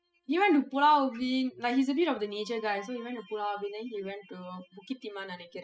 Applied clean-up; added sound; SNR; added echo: classical method spectral subtraction.